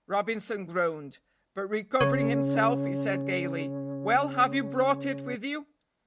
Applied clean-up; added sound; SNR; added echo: none; Organ; 0 dB; none.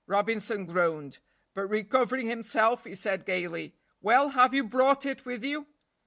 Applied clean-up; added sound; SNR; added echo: none; none; none; none.